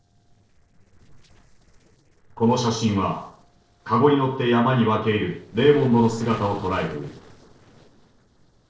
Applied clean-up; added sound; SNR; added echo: neural separator model SepFormer DNS4.